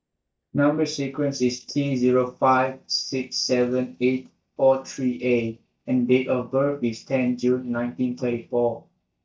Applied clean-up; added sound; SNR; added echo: neural mask model DeepFilterNet 3.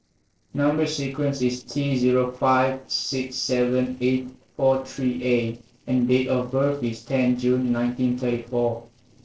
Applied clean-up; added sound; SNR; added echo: neural separator model SepFormer DNS4.